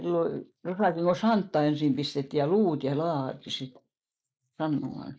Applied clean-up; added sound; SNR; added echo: neural mask model Resemble Enhance denoiser.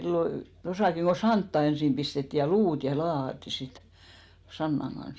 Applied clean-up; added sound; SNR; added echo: none; none; none; none.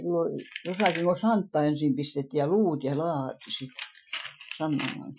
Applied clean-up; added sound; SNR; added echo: classical method Wiener filter.